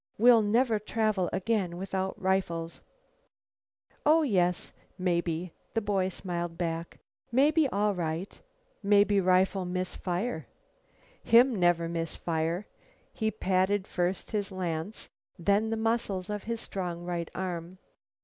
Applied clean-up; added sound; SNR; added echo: none; none; none; none.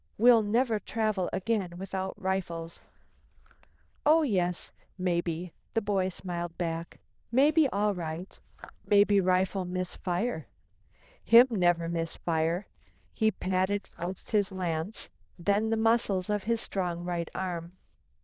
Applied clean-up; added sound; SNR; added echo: neural diffusion model UNIVERSE++.